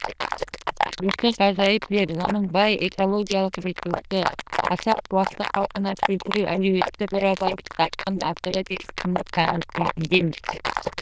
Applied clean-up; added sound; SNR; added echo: neural diffusion model UNIVERSE++.